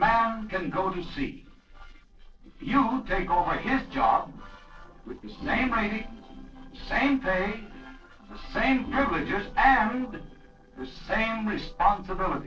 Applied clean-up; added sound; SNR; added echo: neural separator model SepFormer DNS4.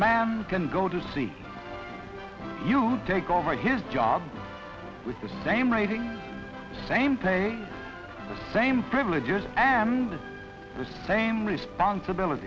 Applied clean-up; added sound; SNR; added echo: none; none; none; none.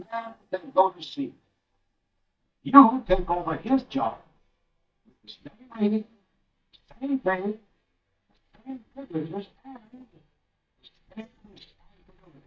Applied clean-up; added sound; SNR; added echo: neural mask model DeepFilterNet 3.